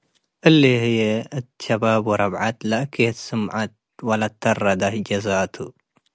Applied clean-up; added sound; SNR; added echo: none; none; none; none.